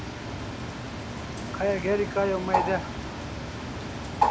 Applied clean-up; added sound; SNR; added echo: none; Bird; -1 dB; none.